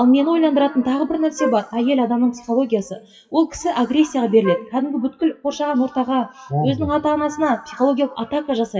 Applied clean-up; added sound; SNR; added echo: classical method WPE with log-MMSE.